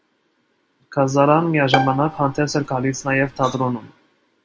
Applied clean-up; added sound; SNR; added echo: none; Bowed string instrument; 7 dB; none.